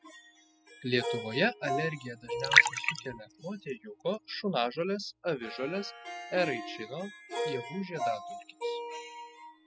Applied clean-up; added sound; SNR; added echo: classical method spectral subtraction.